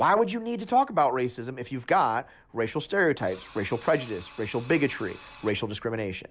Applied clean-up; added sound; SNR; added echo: none; Drill; 18 dB; none.